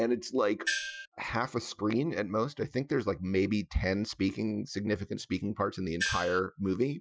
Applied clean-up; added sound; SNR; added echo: classical method Wiener filter.